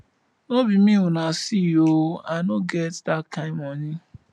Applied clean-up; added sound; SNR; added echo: none; none; none; none.